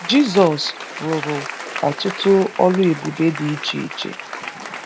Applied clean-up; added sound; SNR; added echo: none; Applause; 11 dB; none.